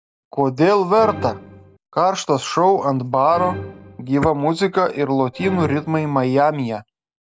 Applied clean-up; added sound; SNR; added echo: none; Musical instrument; 16 dB; none.